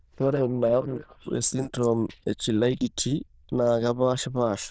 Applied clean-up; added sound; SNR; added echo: neural diffusion model UNIVERSE++.